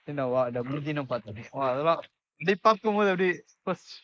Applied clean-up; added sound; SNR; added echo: neural mask model Resemble Enhance denoiser.